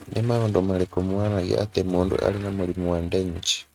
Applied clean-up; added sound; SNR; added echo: neural mask model RNNoise.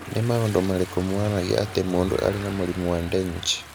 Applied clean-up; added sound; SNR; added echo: none; Car passing by / Engine + Toilet flush; 13 dB; none.